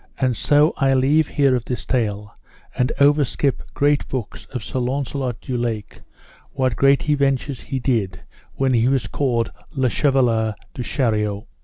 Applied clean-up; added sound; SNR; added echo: none; none; none; none.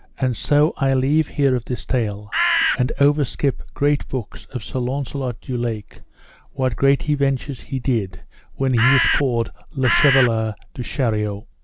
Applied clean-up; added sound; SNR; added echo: none; Bird; -1 dB; none.